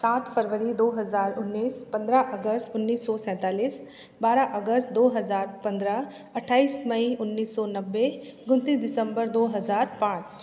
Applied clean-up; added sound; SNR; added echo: none; none; none; none.